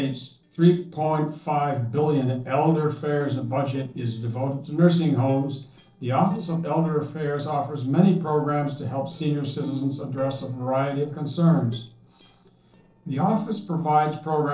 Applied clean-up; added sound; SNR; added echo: neural separator model SepFormer DNS4.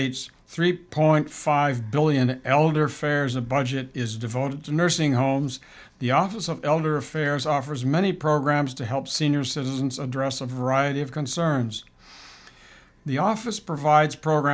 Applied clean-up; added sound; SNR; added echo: none; none; none; none.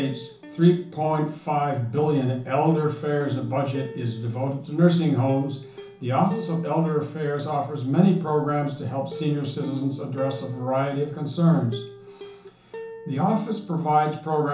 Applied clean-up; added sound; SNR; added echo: none; Plucked string instrument; 17 dB; reverberation time 0.7 s.